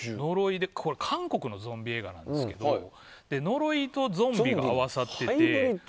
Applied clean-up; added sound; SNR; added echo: none; none; none; none.